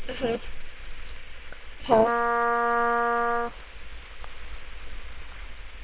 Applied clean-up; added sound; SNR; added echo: neural separator model SepFormer WHAM!.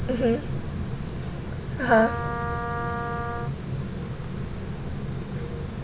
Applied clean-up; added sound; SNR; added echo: none; Wind instrument, woodwind instrument; 6 dB; none.